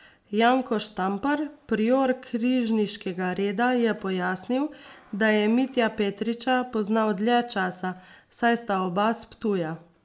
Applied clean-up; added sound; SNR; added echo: none; none; none; none.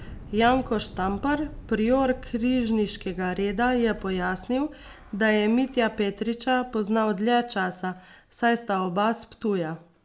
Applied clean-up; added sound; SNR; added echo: none; Thunder / Explosion; 18 dB; none.